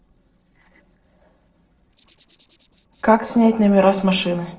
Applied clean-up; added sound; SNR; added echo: neural separator model SepFormer DNS4.